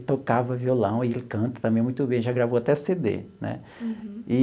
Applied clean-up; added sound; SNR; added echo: none; none; none; none.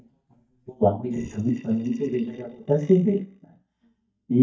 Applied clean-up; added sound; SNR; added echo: neural mask model DeepFilterNet 3.